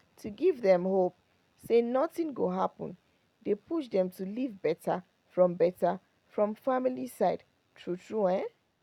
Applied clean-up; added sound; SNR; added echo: none; none; none; none.